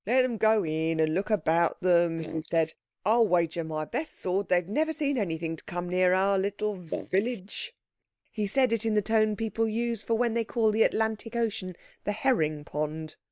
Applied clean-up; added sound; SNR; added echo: neural mask model Resemble Enhance denoiser.